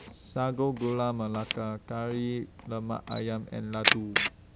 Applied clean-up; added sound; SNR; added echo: none; Camera; 1 dB; none.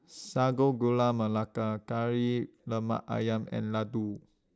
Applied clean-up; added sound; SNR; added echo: none; none; none; none.